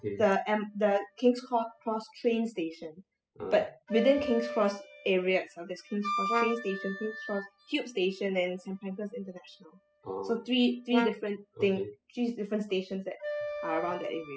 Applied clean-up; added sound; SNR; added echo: classical method spectral subtraction.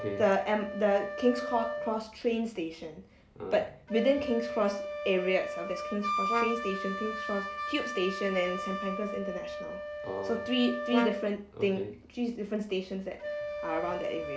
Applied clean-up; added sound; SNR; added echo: none; Brass instrument + Wind instrument, woodwind instrument; 5 dB; none.